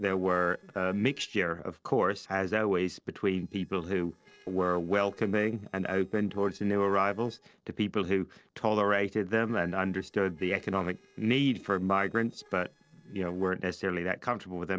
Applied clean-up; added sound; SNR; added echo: neural separator model SepFormer DNS4.